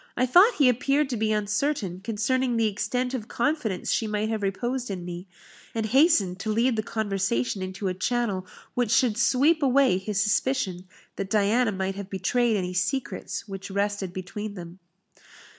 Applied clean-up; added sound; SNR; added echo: none; none; none; none.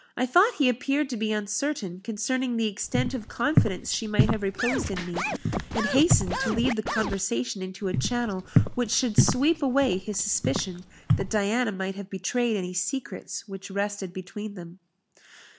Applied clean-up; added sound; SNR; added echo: none; Scratching (performance technique) + Walk, footsteps; 0 dB; none.